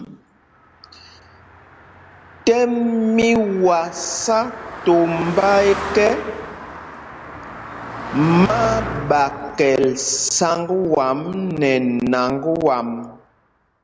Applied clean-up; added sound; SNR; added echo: none; Car passing by; 13 dB; none.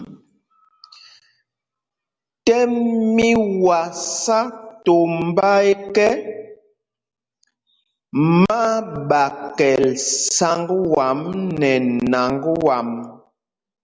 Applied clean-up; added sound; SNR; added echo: none; none; none; none.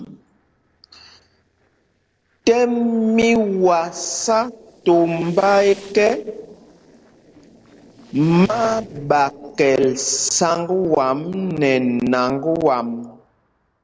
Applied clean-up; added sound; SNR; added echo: neural separator model SepFormer DNS4.